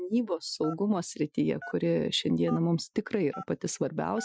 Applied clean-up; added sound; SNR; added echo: classical method Wiener filter.